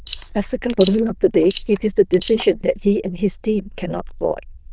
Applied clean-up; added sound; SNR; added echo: neural diffusion model UNIVERSE++.